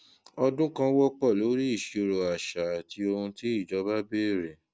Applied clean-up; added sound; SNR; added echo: none; none; none; none.